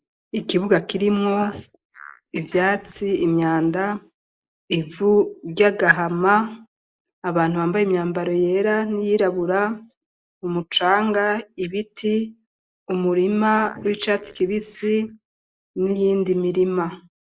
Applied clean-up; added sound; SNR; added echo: neural mask model Resemble Enhance denoiser.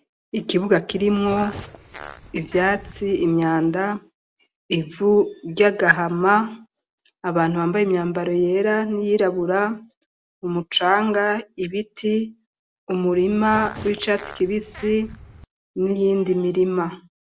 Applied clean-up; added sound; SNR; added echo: none; Fart; 16 dB; none.